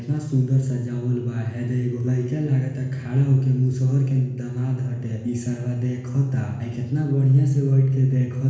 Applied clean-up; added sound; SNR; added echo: none; none; none; reverberation time 1.1 s.